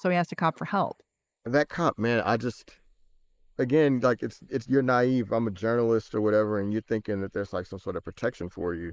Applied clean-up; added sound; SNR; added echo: neural mask model Resemble Enhance denoiser.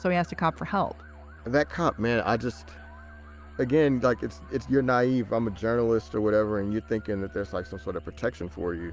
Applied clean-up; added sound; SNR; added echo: none; Musical instrument; 19 dB; none.